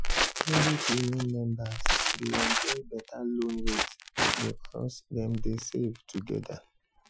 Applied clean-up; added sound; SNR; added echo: classical method Wiener filter.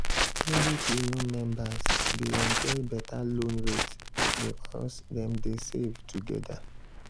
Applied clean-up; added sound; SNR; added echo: none; Crackle; -2 dB; none.